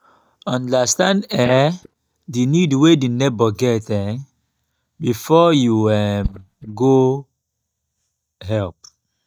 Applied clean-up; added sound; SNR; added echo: neural mask model DeepFilterNet 3.